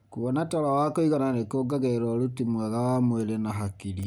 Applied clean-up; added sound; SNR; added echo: none; none; none; none.